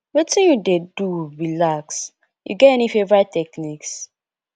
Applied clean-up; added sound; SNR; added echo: none; none; none; none.